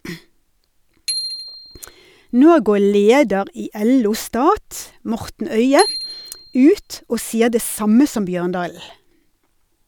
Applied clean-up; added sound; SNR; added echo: none; Bicycle bell; 15 dB; none.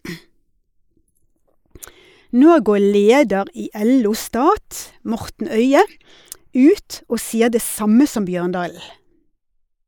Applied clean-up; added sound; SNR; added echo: neural mask model Resemble Enhance denoiser.